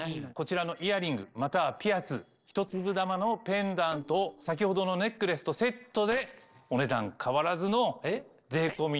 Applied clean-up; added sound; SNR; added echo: neural separator model SepFormer DNS4.